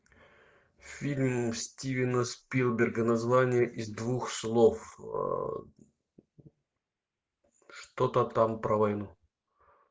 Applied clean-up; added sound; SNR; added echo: neural mask model Resemble Enhance denoiser.